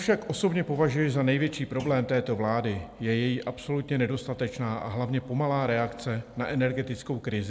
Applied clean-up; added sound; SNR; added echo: none; Thump, thud; 16 dB; none.